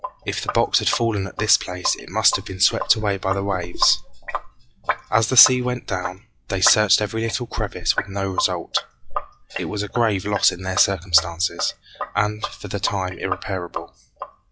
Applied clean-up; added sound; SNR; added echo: classical method log-MMSE.